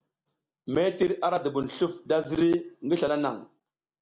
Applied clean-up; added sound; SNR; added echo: none; none; none; none.